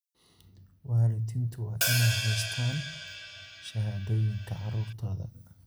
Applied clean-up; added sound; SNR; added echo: none; Hi-hat; 4 dB; none.